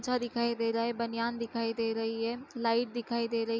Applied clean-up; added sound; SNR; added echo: none; none; none; none.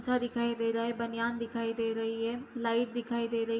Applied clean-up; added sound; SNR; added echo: none; none; none; reverberation time 2.1 s.